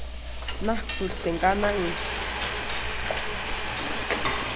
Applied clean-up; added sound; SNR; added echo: none; Frying (food); -3 dB; none.